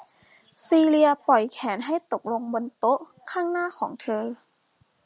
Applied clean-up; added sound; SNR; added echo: none; none; none; none.